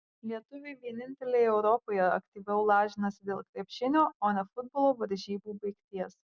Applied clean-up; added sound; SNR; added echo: none; none; none; none.